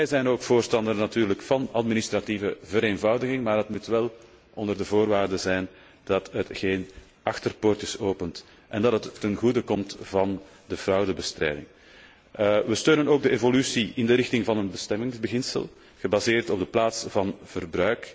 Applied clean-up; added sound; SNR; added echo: none; none; none; none.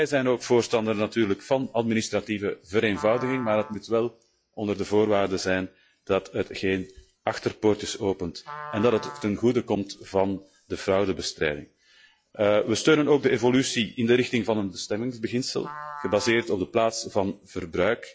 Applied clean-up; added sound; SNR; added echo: classical method log-MMSE.